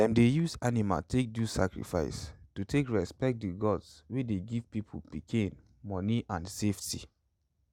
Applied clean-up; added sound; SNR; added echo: none; none; none; none.